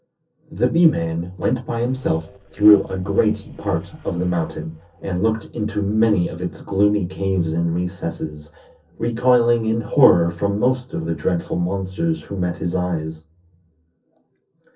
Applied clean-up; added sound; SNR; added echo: neural separator model SepFormer DNS4.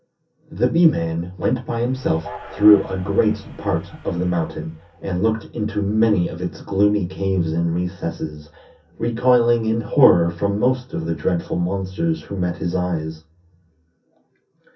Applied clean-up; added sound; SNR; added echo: none; Train; 20 dB; reverberation time 0.3 s.